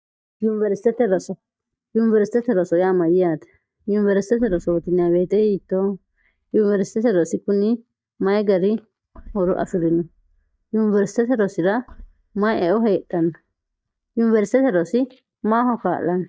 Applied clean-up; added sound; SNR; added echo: neural mask model DeepFilterNet 3.